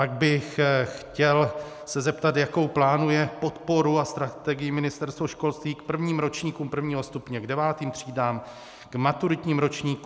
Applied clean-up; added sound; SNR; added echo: none; none; none; none.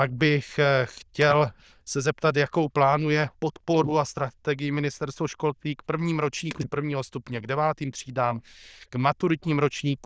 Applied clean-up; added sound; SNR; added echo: neural diffusion model UNIVERSE++.